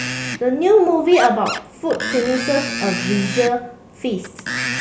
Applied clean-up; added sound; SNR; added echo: none; Screech; 8 dB; none.